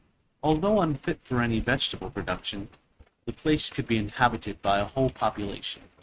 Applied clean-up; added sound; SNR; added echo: neural mask model RNNoise.